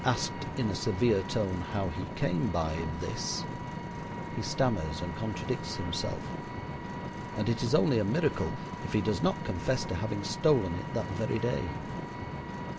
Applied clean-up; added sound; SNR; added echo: none; Vehicle; 6 dB; none.